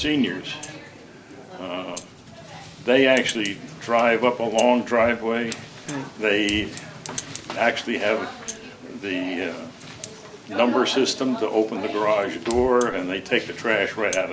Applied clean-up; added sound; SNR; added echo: none; Rattle (instrument) + Fire; 19 dB; none.